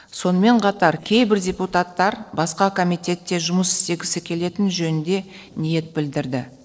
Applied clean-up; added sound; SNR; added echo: neural separator model SepFormer DNS4.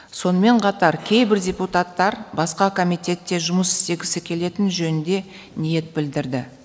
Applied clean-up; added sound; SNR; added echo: none; none; none; none.